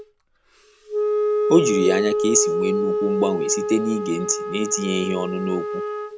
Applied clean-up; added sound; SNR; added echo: none; Wind instrument, woodwind instrument; 0 dB; none.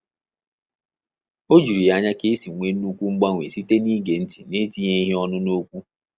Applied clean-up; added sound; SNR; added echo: none; none; none; none.